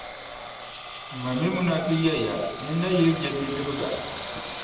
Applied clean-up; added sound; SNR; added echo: none; Engine; 10 dB; reverberation time 1.3 s.